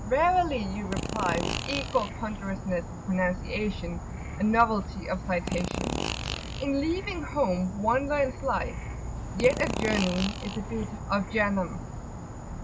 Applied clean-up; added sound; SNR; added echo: none; Insect / Frog + Fart; 5 dB; none.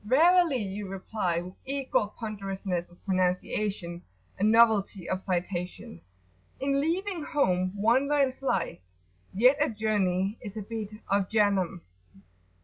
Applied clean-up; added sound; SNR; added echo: none; none; none; none.